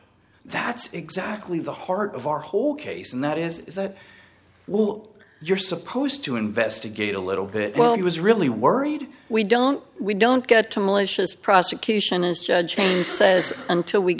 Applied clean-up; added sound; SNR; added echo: none; none; none; none.